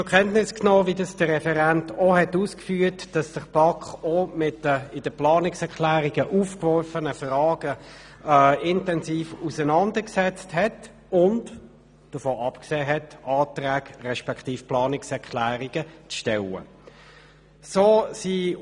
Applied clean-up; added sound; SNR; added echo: none; none; none; none.